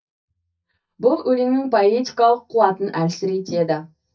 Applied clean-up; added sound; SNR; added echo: neural mask model DeepFilterNet 3.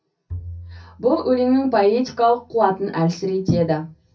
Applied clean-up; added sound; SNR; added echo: none; Bowed string instrument; 19 dB; reverberation time 0.3 s.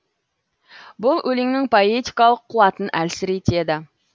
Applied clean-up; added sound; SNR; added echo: none; none; none; none.